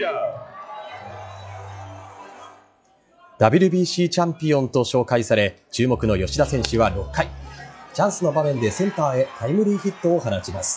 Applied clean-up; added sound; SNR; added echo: classical method log-MMSE.